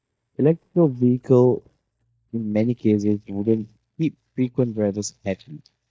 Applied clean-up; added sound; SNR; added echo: neural mask model DeepFilterNet 3.